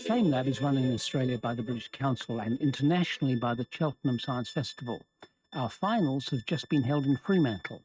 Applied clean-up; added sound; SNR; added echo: neural mask model RNNoise.